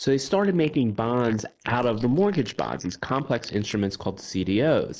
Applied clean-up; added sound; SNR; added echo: neural mask model Resemble Enhance denoiser.